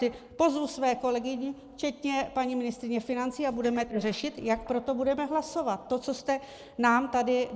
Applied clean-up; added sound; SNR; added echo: neural mask model Resemble Enhance denoiser.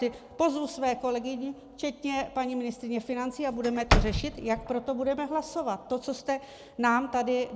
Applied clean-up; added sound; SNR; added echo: none; Slam / Wood; 0 dB; none.